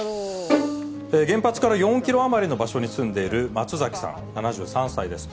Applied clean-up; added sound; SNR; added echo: none; Bowed string instrument; 6 dB; none.